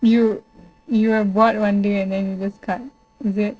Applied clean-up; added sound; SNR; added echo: neural separator model SepFormer DNS4.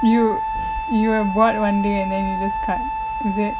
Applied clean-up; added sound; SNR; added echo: none; Wind instrument, woodwind instrument; 4 dB; none.